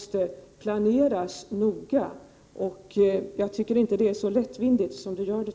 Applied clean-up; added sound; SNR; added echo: none; none; none; none.